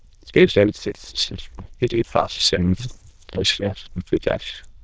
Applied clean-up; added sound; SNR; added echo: neural diffusion model UNIVERSE++.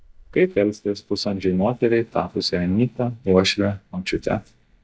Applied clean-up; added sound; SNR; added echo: neural mask model DeepFilterNet 3.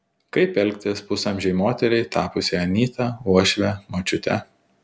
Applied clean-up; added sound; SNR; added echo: none; none; none; none.